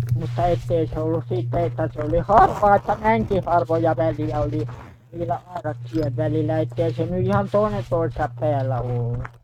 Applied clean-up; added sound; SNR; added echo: neural mask model RNNoise.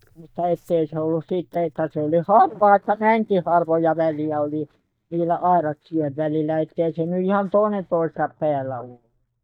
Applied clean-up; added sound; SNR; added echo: neural mask model DeepFilterNet 3.